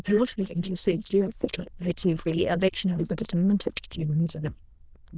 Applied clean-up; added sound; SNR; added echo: neural diffusion model UNIVERSE++.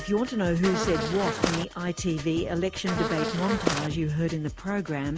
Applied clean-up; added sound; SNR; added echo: none; Buzz; 2 dB; none.